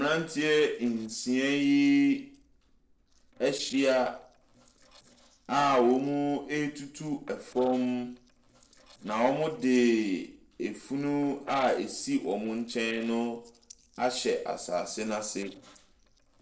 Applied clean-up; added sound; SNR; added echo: neural separator model SepFormer DNS4.